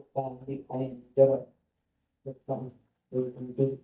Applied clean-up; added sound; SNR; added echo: neural mask model DeepFilterNet 3.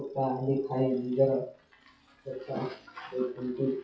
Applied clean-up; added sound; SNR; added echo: classical method WPE with log-MMSE.